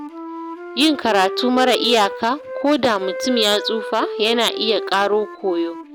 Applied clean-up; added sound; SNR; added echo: none; Wind instrument, woodwind instrument; 10 dB; none.